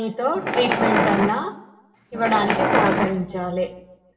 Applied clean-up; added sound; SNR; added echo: none; Wild animals; -1 dB; reverberation time 0.8 s.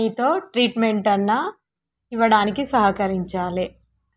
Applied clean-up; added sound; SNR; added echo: none; none; none; none.